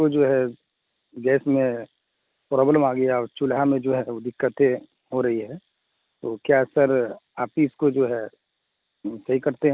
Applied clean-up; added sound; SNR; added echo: none; none; none; none.